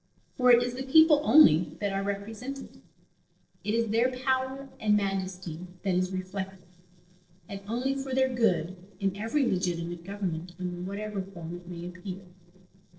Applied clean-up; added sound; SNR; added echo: neural separator model SepFormer DNS4.